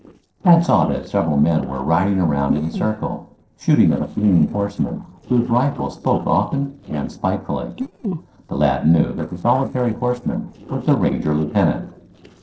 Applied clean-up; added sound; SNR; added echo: neural separator model SepFormer DNS4.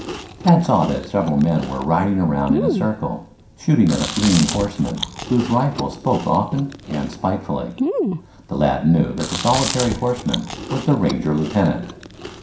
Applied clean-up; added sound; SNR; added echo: none; Chewing, mastication; 9 dB; reverberation time 0.5 s.